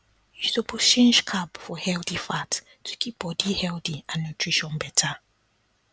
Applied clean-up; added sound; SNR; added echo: none; none; none; none.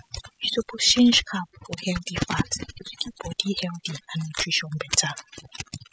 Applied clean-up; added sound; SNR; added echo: classical method spectral subtraction.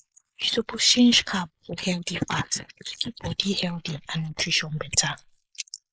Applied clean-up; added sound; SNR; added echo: neural mask model Resemble Enhance denoiser.